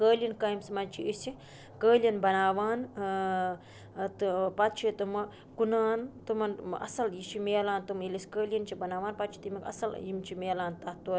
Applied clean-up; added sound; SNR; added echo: none; none; none; none.